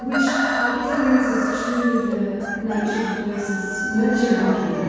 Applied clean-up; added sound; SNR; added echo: none; Chicken, rooster; 5 dB; reverberation time 2.1 s.